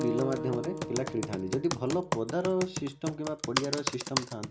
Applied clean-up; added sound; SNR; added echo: none; Computer keyboard + Acoustic guitar; 4 dB; none.